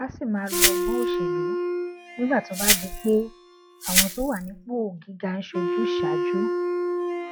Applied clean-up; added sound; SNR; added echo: classical method log-MMSE.